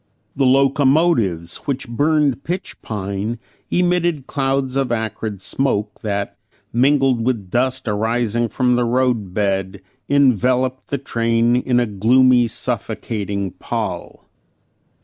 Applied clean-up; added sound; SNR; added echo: none; none; none; none.